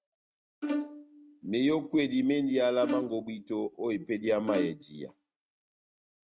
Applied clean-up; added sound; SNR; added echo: neural mask model RNNoise.